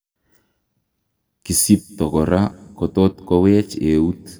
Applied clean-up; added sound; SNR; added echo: none; none; none; reverberation time 1.3 s.